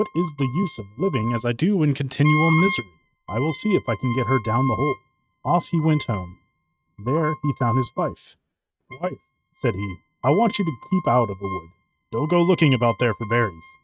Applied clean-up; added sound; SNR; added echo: neural mask model RNNoise.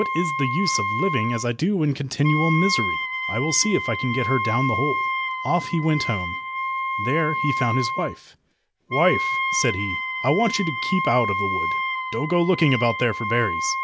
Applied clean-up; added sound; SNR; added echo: none; Wind instrument, woodwind instrument; 2 dB; none.